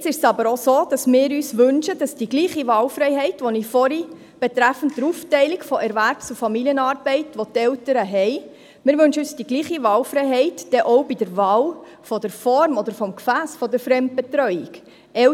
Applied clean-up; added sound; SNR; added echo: none; none; none; none.